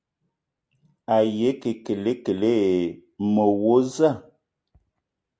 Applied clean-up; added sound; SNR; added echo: none; none; none; none.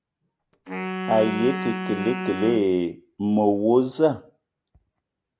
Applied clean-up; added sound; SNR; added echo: none; Wind instrument, woodwind instrument; 7 dB; none.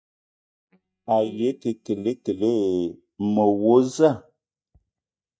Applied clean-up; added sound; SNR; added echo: neural mask model DeepFilterNet 3.